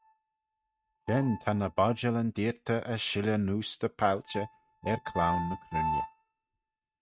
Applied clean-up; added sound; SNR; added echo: neural mask model RNNoise.